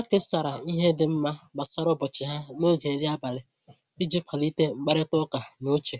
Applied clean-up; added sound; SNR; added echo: none; none; none; none.